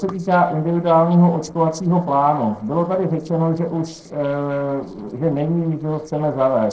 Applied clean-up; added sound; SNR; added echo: neural separator model SepFormer DNS4.